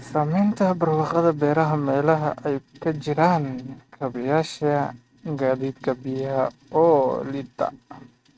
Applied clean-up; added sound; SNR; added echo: neural mask model RNNoise.